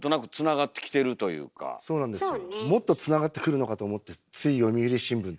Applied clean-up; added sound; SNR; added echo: none; none; none; none.